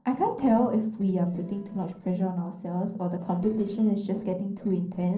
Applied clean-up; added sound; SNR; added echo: neural separator model SepFormer DNS4.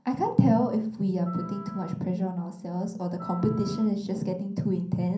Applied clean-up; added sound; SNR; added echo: none; Wind instrument, woodwind instrument; 19 dB; reverberation time 0.6 s.